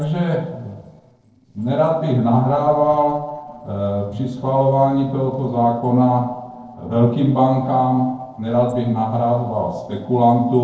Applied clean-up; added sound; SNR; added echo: neural separator model SepFormer DNS4.